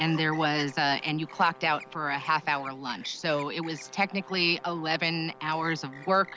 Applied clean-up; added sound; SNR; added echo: none; Brass instrument + Chirp, tweet; 18 dB; none.